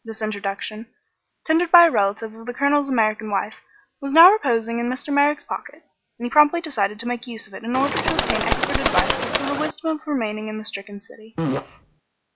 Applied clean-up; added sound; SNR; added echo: none; Fart + Bird; 1 dB; none.